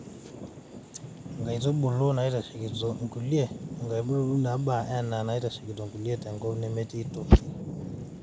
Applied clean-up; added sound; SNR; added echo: none; Thunder / Rain; 12 dB; none.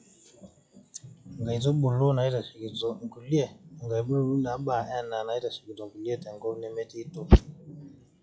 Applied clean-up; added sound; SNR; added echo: classical method log-MMSE.